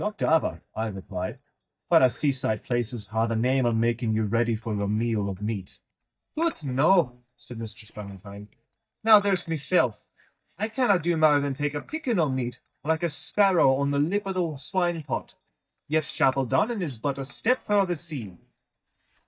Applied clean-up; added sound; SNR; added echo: neural mask model DeepFilterNet 3.